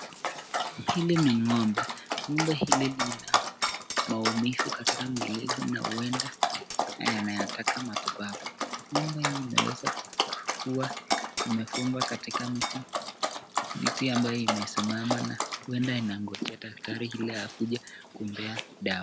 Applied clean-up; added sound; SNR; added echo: none; Dog; 1 dB; none.